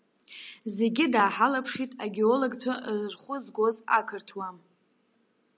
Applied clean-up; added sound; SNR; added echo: none; none; none; none.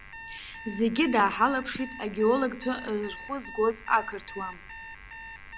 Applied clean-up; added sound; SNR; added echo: none; Alarm; 14 dB; none.